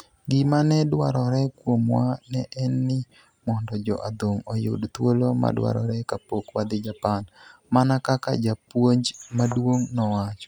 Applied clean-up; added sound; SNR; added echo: none; Thump, thud; 19 dB; none.